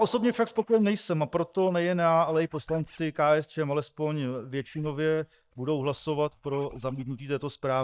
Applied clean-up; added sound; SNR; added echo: neural mask model DeepFilterNet 3.